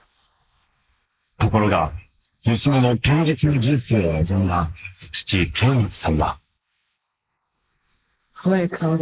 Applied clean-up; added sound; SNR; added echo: neural mask model Resemble Enhance denoiser.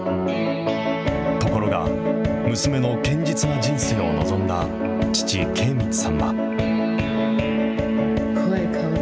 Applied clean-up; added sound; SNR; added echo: none; none; none; none.